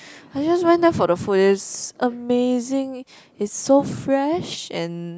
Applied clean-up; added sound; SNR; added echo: none; none; none; none.